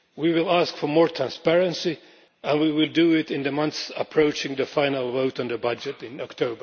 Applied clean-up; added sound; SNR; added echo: none; none; none; none.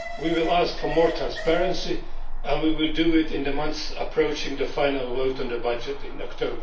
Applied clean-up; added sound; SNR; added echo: none; Alarm; 2 dB; reverberation time 0.4 s.